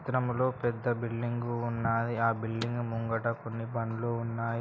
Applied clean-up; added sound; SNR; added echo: none; Car; 20 dB; none.